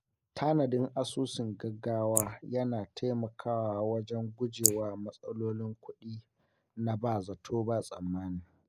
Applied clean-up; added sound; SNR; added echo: neural mask model Resemble Enhance denoiser.